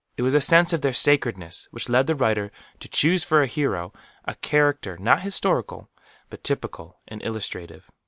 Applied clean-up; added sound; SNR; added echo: none; none; none; none.